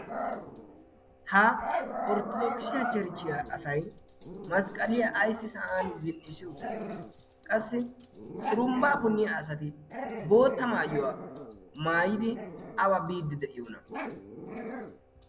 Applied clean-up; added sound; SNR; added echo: none; Growling; 8 dB; none.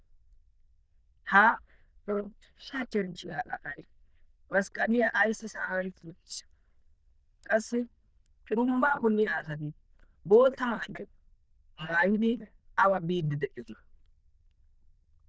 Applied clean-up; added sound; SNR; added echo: neural diffusion model UNIVERSE++.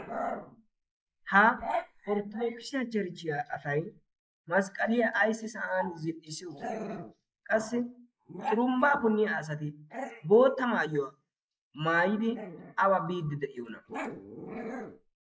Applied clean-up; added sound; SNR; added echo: neural mask model Resemble Enhance denoiser.